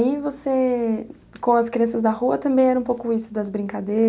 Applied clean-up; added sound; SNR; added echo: none; none; none; none.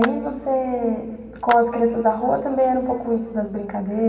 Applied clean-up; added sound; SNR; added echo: none; Clapping; 14 dB; reverberation time 2.0 s.